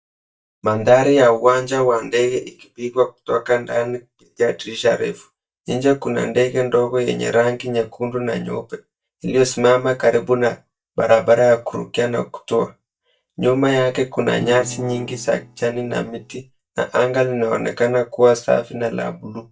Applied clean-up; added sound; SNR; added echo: neural mask model DeepFilterNet 3.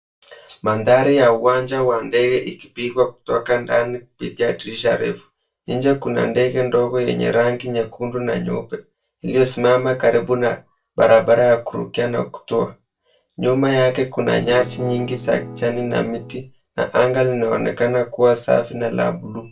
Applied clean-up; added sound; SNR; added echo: neural separator model SepFormer DNS4.